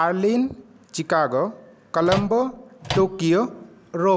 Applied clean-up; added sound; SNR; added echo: none; Microwave oven; 9 dB; none.